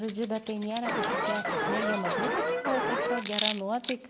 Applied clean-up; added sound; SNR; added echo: none; Alarm + Hands; -5 dB; none.